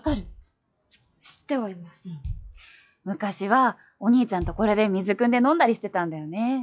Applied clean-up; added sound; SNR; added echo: classical method log-MMSE.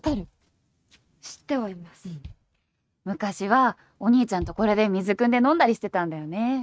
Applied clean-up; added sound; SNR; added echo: neural mask model RNNoise.